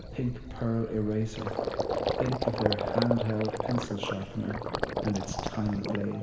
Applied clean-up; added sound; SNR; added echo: none; Gurgling; 1 dB; reverberation time 2.3 s.